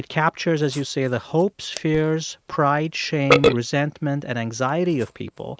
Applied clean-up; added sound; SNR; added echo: neural mask model RNNoise.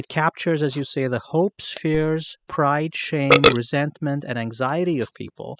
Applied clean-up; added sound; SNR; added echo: classical method spectral subtraction.